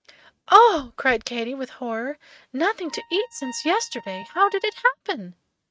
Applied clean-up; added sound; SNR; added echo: neural mask model RNNoise.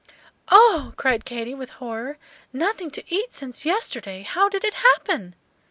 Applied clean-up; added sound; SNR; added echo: none; none; none; none.